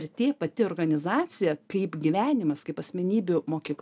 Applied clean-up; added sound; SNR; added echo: none; none; none; none.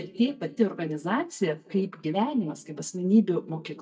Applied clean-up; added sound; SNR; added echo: neural mask model DeepFilterNet 3.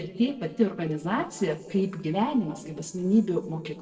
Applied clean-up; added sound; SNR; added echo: neural separator model SepFormer DNS4.